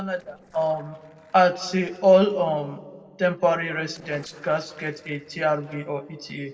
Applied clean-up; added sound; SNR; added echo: neural separator model SepFormer DNS4.